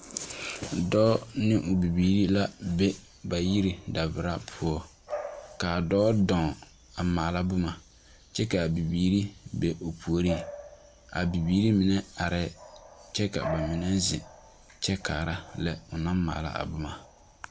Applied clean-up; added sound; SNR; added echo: none; Bark / Bird vocalization, bird call, bird song; 17 dB; none.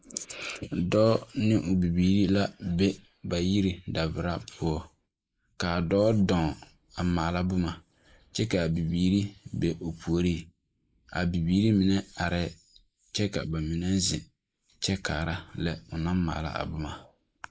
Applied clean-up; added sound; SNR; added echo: neural mask model Resemble Enhance denoiser.